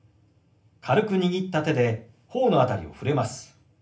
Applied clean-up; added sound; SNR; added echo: none; none; none; reverberation time 0.3 s.